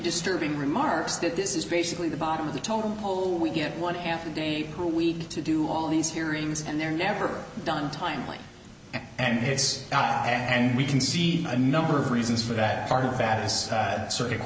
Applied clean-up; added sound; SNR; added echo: none; none; none; none.